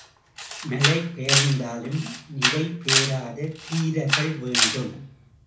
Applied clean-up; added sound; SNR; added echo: none; Camera; 0 dB; reverberation time 0.4 s.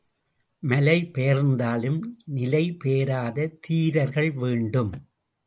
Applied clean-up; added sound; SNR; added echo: none; none; none; none.